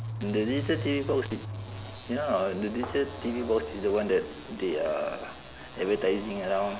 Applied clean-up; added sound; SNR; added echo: none; Motorcycle; 10 dB; none.